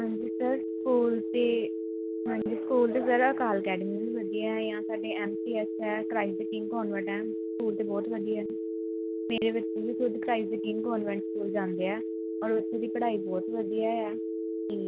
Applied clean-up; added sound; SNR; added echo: none; Telephone; 2 dB; none.